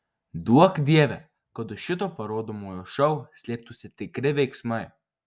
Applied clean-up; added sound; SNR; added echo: none; none; none; none.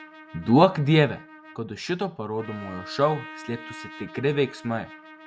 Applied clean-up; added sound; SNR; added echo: none; Trumpet; 18 dB; none.